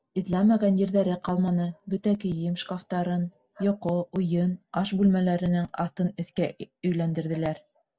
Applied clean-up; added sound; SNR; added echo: none; none; none; none.